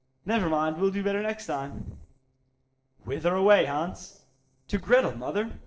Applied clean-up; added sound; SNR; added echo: neural separator model SepFormer DNS4.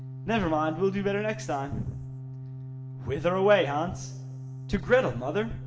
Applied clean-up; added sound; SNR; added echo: none; Organ; 10 dB; reverberation time 1.9 s.